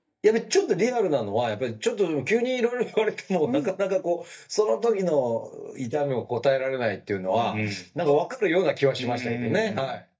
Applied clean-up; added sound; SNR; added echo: neural mask model DeepFilterNet 3.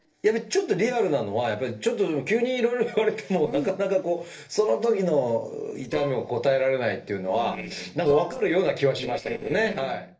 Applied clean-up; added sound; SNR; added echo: neural separator model SepFormer DNS4.